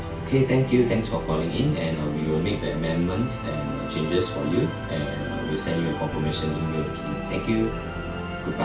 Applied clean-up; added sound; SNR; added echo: none; Musical instrument; 6 dB; reverberation time 0.3 s.